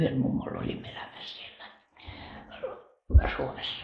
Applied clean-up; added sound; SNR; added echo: neural mask model Resemble Enhance denoiser.